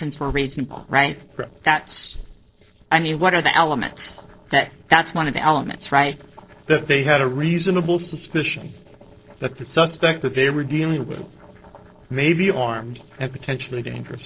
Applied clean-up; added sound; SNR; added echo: neural separator model SepFormer DNS4.